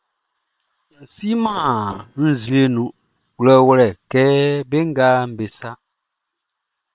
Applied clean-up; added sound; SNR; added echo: neural separator model SepFormer WHAM!.